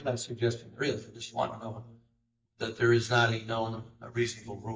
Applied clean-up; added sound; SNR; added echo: neural mask model DeepFilterNet 3.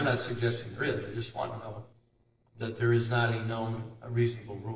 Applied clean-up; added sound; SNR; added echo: neural separator model SepFormer DNS4.